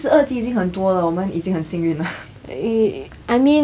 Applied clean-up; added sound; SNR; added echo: none; none; none; none.